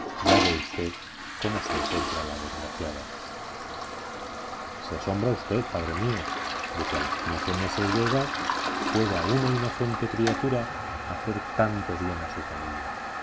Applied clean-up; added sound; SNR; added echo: none; Toilet flush; 0 dB; none.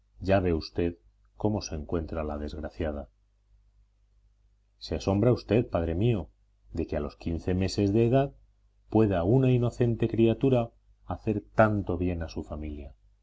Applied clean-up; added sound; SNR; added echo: none; none; none; none.